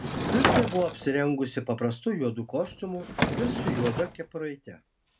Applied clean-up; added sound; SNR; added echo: none; Sliding door / Wood; 2 dB; none.